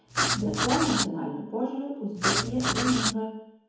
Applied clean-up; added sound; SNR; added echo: none; Writing; -2 dB; reverberation time 2.0 s.